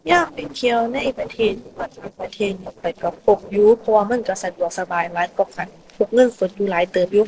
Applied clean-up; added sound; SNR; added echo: neural separator model SepFormer DNS4.